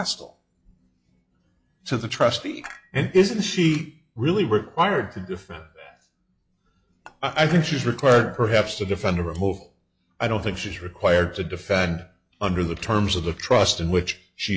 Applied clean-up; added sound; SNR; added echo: classical method log-MMSE.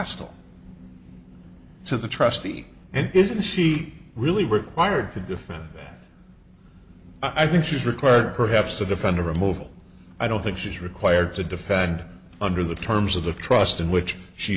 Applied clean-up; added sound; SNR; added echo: none; none; none; none.